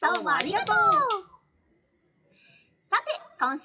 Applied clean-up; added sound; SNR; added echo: classical method WPE with log-MMSE.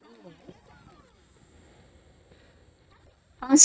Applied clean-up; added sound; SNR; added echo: neural mask model DeepFilterNet 3.